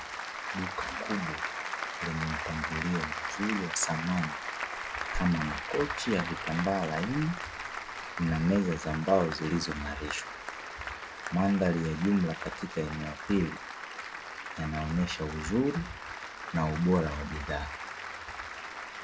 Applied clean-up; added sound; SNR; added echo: none; Applause; 6 dB; none.